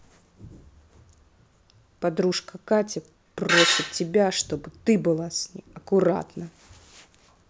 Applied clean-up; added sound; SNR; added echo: none; none; none; none.